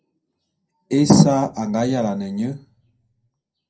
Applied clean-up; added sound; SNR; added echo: none; none; none; reverberation time 0.2 s.